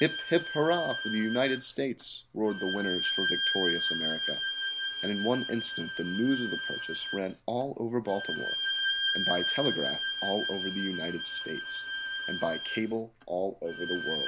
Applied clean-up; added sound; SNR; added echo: none; Bowed string instrument; 1 dB; none.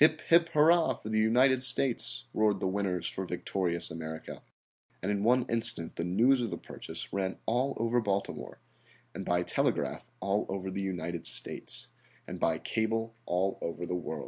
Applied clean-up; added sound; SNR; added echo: none; none; none; none.